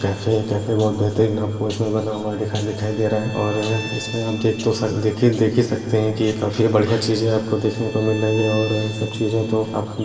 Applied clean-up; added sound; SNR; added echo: none; Bowed string instrument; 19 dB; reverberation time 2.8 s.